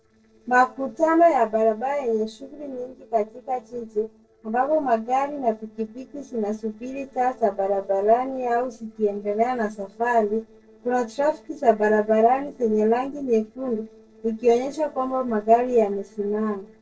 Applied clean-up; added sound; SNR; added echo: neural separator model SepFormer DNS4.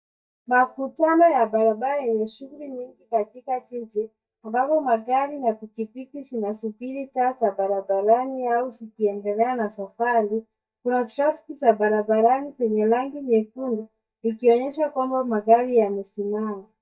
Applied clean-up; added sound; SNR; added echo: neural mask model DeepFilterNet 3.